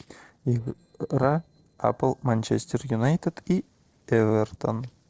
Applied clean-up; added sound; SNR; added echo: neural separator model SepFormer DNS4.